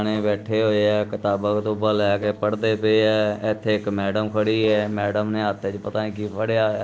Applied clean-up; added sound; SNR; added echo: neural separator model SepFormer DNS4.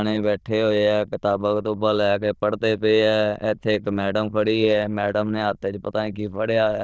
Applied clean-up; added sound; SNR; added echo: neural diffusion model UNIVERSE++.